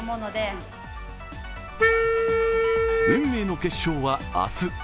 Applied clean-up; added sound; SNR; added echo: none; Wind instrument, woodwind instrument; -5 dB; none.